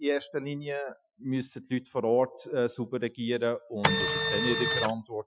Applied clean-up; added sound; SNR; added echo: classical method Wiener filter.